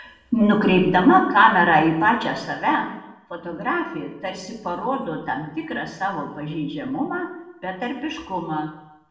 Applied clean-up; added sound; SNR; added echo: none; none; none; reverberation time 0.8 s.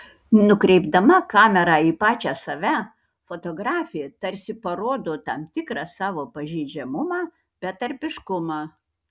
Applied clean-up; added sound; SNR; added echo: none; none; none; none.